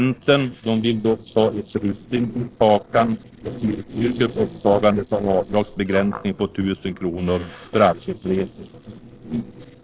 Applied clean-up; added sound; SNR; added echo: neural separator model SepFormer DNS4.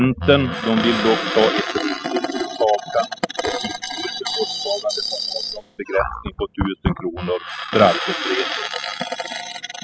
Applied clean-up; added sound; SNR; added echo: classical method spectral subtraction.